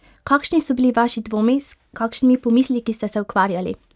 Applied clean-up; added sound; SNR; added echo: none; none; none; none.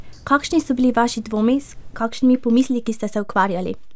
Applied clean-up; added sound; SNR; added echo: none; Drip; 14 dB; none.